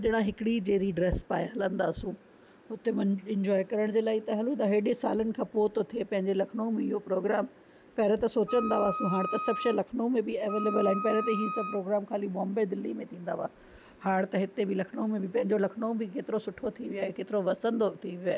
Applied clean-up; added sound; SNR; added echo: none; Wind instrument, woodwind instrument; 6 dB; none.